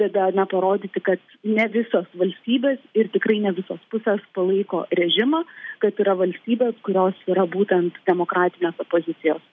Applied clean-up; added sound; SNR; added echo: none; none; none; none.